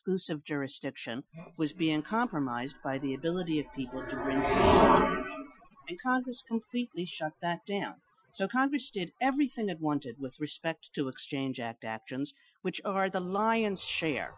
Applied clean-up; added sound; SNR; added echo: classical method Wiener filter.